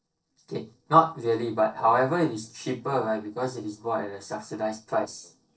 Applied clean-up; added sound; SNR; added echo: neural separator model SepFormer DNS4.